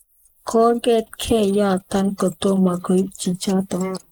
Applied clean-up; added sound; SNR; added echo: neural mask model Resemble Enhance denoiser.